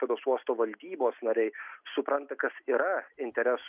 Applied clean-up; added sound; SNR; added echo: none; none; none; none.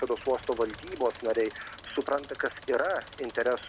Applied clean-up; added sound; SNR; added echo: none; Engine; 17 dB; none.